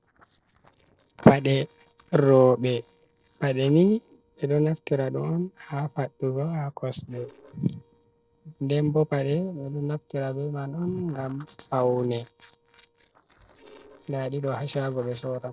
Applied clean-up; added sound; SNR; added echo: neural separator model SepFormer DNS4.